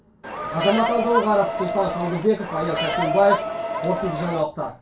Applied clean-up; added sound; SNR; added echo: none; Crowd; 3 dB; reverberation time 0.2 s.